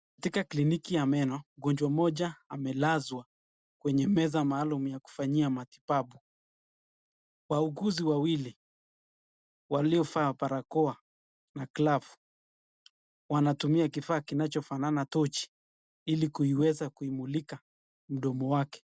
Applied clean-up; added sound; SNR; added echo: none; none; none; none.